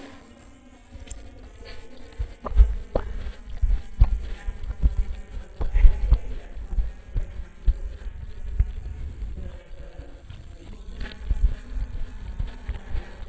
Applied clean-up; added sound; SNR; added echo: neural mask model DeepFilterNet 3.